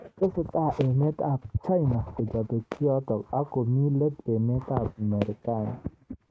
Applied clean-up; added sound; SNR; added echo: neural mask model RNNoise.